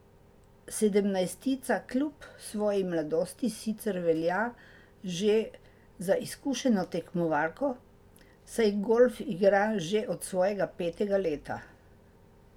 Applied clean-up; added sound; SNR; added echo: none; none; none; none.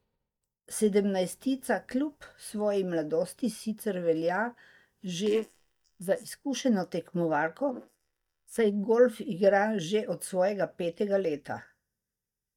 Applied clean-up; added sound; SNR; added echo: neural mask model DeepFilterNet 3.